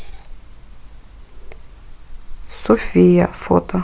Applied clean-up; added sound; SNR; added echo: none; Meow / Purr; 12 dB; none.